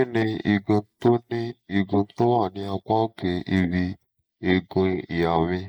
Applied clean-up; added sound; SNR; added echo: neural mask model Resemble Enhance denoiser.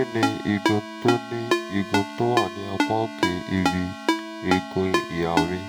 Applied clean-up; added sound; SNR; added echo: none; Ringtone; 0 dB; none.